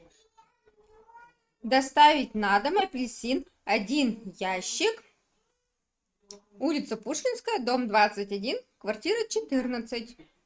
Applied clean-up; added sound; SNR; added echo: neural mask model RNNoise.